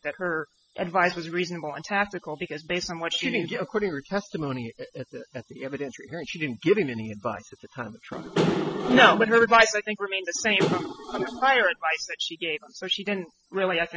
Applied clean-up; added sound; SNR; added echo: classical method spectral subtraction.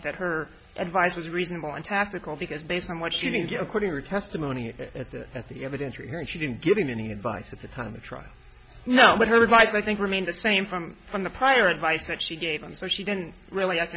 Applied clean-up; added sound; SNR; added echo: none; none; none; none.